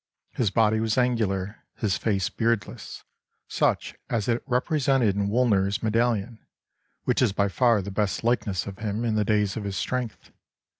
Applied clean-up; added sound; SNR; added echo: none; none; none; none.